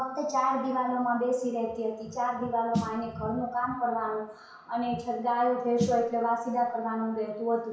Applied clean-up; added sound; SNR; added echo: none; Snare drum; 10 dB; reverberation time 0.6 s.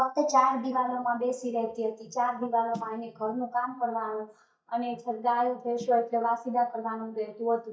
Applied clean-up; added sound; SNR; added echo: neural mask model DeepFilterNet 3.